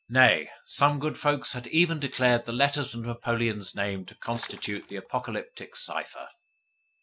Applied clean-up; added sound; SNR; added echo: neural separator model SepFormer DNS4.